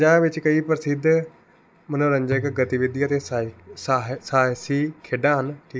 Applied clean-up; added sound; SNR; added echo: none; Tabla; 16 dB; none.